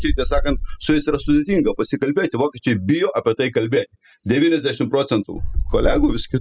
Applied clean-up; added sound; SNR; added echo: classical method spectral subtraction.